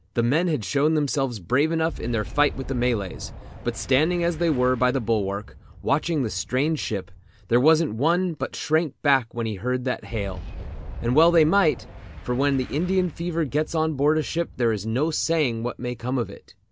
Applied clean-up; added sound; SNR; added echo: none; Boom; 15 dB; none.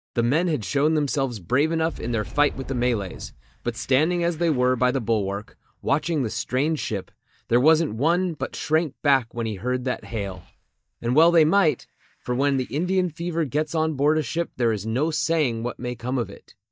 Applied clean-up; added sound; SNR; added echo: neural mask model DeepFilterNet 3.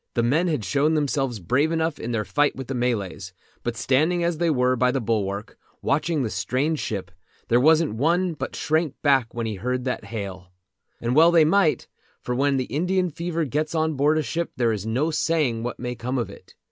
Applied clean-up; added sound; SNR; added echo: none; none; none; none.